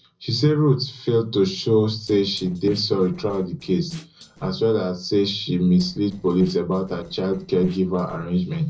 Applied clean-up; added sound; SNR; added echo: neural separator model SepFormer DNS4.